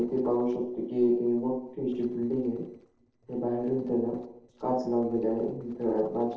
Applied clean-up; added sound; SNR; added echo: neural separator model SepFormer DNS4.